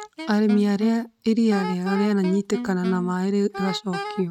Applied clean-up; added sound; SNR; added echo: neural mask model RNNoise.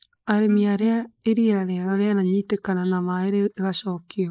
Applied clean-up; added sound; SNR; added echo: neural mask model Resemble Enhance denoiser.